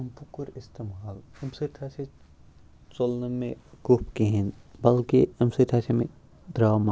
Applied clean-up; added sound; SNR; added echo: none; none; none; none.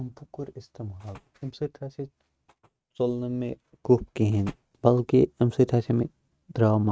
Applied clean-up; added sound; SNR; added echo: neural mask model RNNoise.